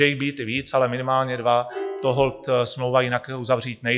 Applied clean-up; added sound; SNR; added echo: classical method log-MMSE.